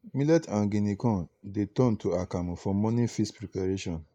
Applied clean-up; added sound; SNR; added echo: neural mask model Resemble Enhance denoiser.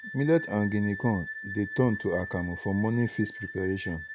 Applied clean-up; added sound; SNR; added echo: none; Wind instrument, woodwind instrument; 11 dB; none.